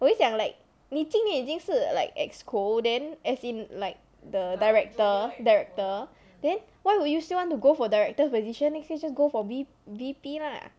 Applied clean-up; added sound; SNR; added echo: none; none; none; none.